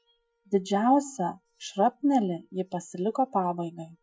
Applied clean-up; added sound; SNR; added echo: classical method Wiener filter.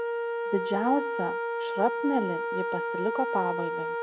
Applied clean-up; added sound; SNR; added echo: none; Wind instrument, woodwind instrument; 0 dB; none.